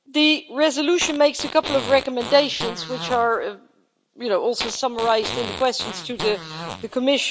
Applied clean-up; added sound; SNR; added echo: none; Fart; 10 dB; none.